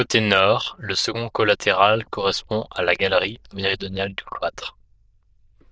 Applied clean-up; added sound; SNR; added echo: neural diffusion model UNIVERSE++.